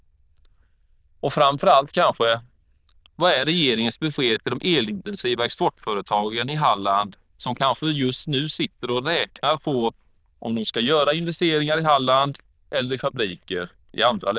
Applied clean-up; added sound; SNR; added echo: neural diffusion model UNIVERSE++.